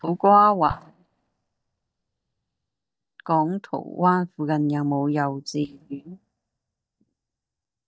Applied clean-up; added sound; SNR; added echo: neural mask model DeepFilterNet 3.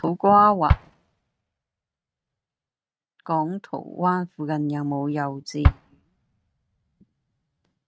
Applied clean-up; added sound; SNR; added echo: neural mask model RNNoise.